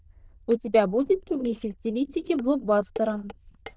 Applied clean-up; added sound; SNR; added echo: neural diffusion model UNIVERSE++.